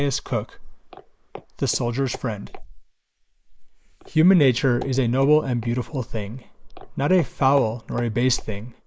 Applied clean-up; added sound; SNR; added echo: neural mask model Resemble Enhance denoiser.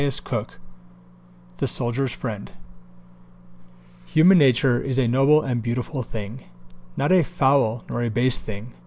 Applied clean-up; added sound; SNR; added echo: none; none; none; none.